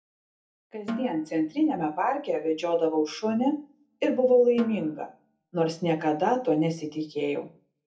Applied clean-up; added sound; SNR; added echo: none; Snare drum; 13 dB; reverberation time 0.3 s.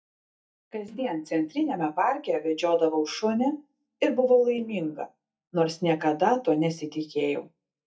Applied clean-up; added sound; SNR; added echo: neural mask model DeepFilterNet 3.